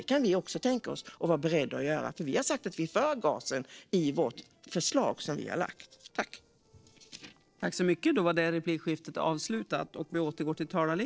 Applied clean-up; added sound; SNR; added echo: neural separator model SepFormer DNS4.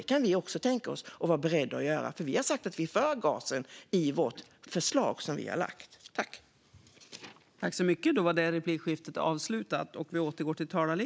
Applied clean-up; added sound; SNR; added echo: none; none; none; none.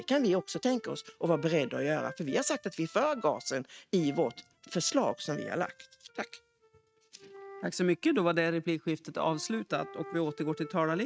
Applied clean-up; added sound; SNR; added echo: neural mask model RNNoise.